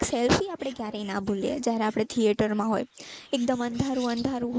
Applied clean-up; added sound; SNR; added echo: neural mask model Resemble Enhance denoiser.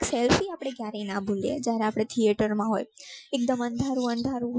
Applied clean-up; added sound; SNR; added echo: classical method Wiener filter.